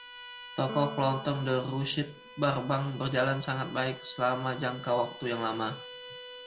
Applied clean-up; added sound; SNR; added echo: none; Bowed string instrument + Piano; 14 dB; none.